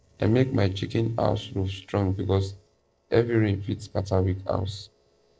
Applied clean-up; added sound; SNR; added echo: neural separator model SepFormer DNS4.